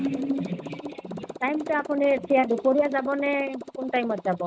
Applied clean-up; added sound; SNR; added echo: neural mask model RNNoise.